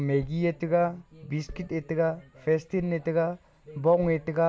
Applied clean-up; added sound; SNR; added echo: none; none; none; none.